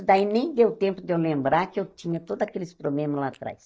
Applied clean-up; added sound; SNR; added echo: neural mask model DeepFilterNet 3.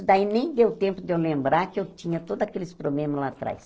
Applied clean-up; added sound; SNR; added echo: neural separator model SepFormer DNS4.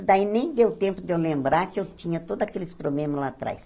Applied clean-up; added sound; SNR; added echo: none; none; none; none.